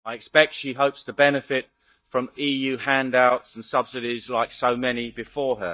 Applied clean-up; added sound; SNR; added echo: neural mask model DeepFilterNet 3.